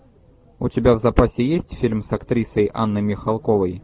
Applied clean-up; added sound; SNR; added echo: none; none; none; none.